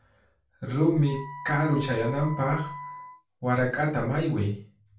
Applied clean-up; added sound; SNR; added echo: none; Wind instrument, woodwind instrument; 14 dB; reverberation time 0.3 s.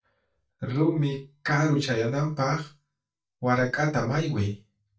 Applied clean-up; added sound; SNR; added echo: neural mask model DeepFilterNet 3.